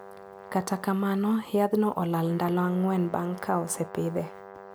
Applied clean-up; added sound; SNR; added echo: none; Brass instrument; 18 dB; none.